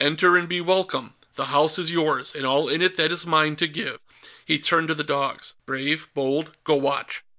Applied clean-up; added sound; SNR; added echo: none; none; none; none.